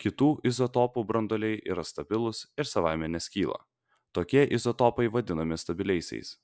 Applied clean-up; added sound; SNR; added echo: none; none; none; none.